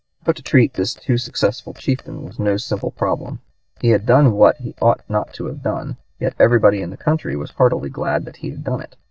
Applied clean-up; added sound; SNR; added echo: neural mask model DeepFilterNet 3.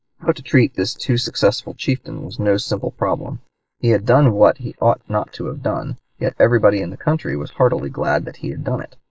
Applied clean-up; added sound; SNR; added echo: neural mask model Resemble Enhance denoiser.